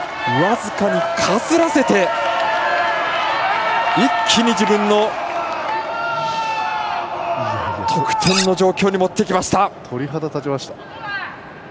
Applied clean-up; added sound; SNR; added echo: none; Cutlery, silverware; 8 dB; none.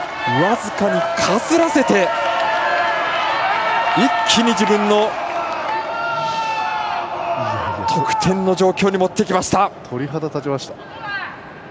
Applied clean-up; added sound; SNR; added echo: none; none; none; none.